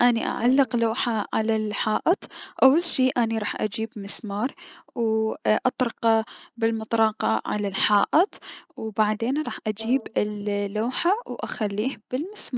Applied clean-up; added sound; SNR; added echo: neural separator model SepFormer DNS4.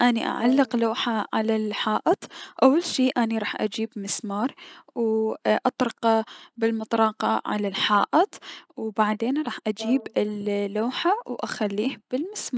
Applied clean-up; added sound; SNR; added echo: none; Brass instrument; 20 dB; none.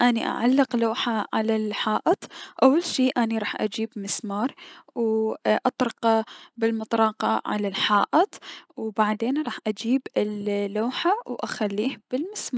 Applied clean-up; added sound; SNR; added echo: none; none; none; none.